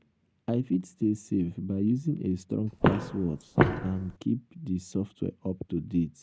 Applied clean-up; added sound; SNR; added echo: none; Walk, footsteps; -3 dB; none.